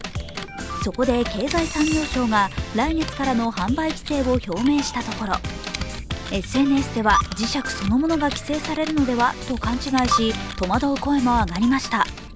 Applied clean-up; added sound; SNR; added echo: none; Computer keyboard; 12 dB; none.